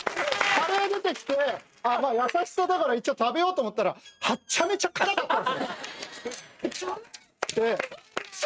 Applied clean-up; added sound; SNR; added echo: neural mask model RNNoise.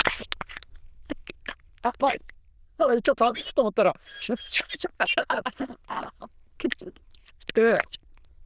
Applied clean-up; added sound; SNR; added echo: neural diffusion model UNIVERSE++.